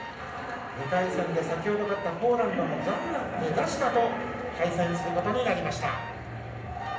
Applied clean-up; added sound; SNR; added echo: none; Alarm; 16 dB; reverberation time 0.8 s.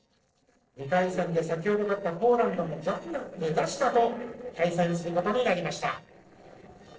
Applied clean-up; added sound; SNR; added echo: neural separator model SepFormer DNS4.